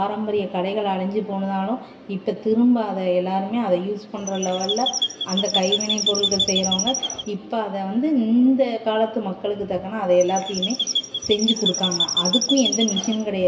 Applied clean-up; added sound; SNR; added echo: none; Chirp, tweet; 2 dB; reverberation time 1.6 s.